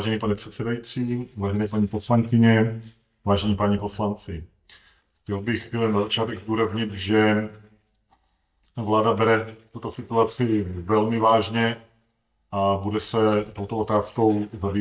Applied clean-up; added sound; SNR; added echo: neural mask model DeepFilterNet 3.